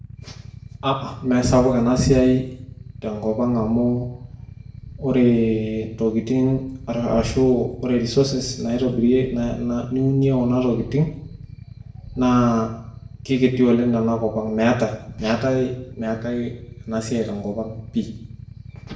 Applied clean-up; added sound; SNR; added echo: none; Idling / Motorcycle; 17 dB; reverberation time 0.6 s.